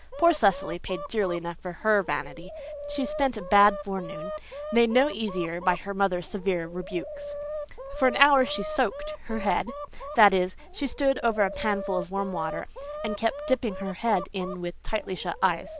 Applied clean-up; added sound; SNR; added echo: none; Chicken, rooster; 11 dB; none.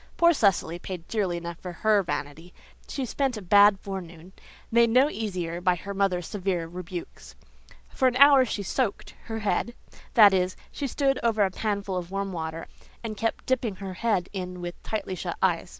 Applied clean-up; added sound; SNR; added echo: none; none; none; none.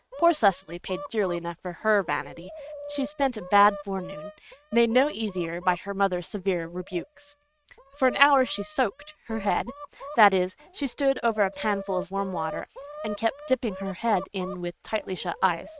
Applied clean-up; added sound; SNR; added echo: neural mask model RNNoise.